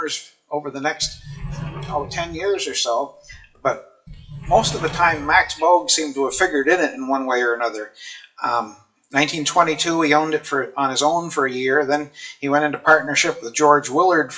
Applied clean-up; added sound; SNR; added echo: classical method WPE with log-MMSE.